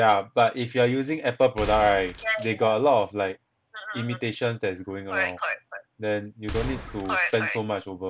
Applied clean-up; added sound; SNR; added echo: none; Gunshot, gunfire; 12 dB; none.